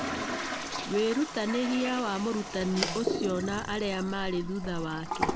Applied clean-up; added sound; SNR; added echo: none; Toilet flush; 4 dB; none.